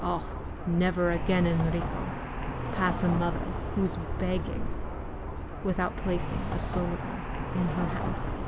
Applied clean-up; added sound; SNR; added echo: none; Traffic noise, roadway noise; 1 dB; none.